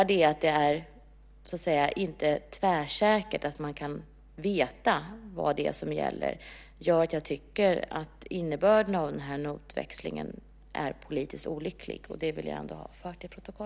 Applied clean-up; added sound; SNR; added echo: none; none; none; none.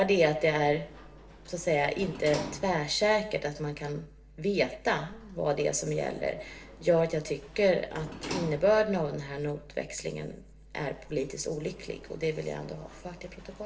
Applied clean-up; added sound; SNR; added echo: none; Sliding door; 17 dB; reverberation time 0.6 s.